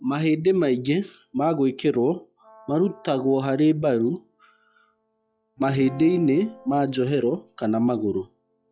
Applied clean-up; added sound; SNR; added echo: classical method log-MMSE.